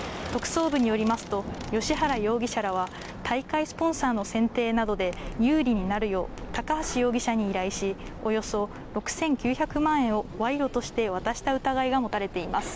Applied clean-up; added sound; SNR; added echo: none; Thunder; 16 dB; none.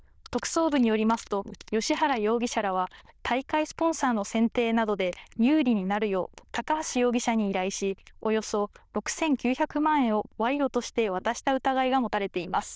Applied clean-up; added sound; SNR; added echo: neural diffusion model UNIVERSE++.